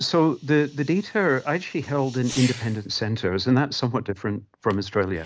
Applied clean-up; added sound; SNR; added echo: none; Fireworks; 19 dB; none.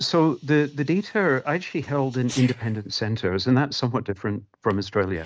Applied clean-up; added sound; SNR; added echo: neural mask model RNNoise.